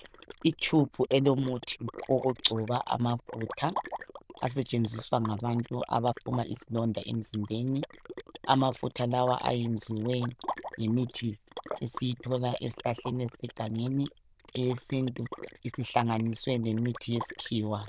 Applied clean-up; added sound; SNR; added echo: neural diffusion model UNIVERSE++.